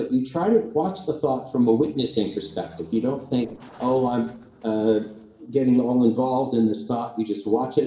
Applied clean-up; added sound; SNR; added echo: neural separator model SepFormer DNS4.